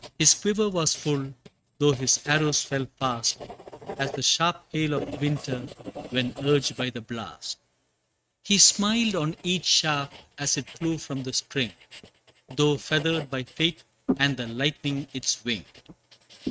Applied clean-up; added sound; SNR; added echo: neural mask model RNNoise.